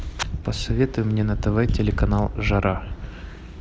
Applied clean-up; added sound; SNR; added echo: none; none; none; none.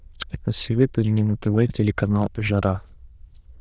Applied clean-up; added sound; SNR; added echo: neural diffusion model UNIVERSE++.